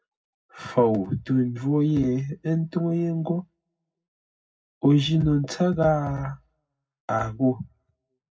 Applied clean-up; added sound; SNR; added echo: none; none; none; reverberation time 0.4 s.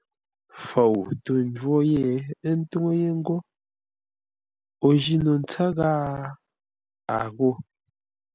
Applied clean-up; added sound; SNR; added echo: none; none; none; none.